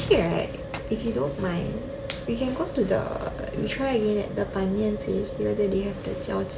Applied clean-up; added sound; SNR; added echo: none; none; none; none.